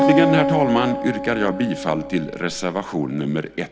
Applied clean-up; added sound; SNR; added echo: none; Acoustic guitar; 2 dB; none.